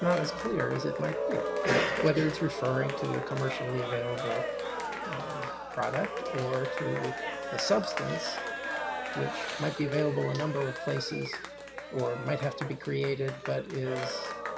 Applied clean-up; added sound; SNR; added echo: none; Cheering; 3 dB; none.